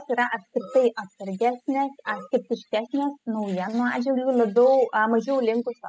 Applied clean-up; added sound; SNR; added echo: classical method spectral subtraction.